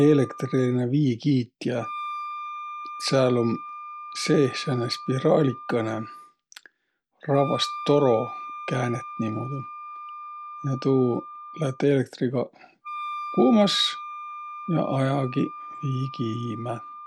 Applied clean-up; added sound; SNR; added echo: none; Wind instrument, woodwind instrument; 12 dB; none.